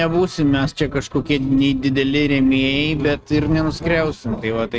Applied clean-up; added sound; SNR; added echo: neural mask model RNNoise.